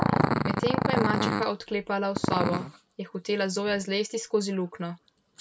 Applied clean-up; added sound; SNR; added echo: none; Growling; 0 dB; none.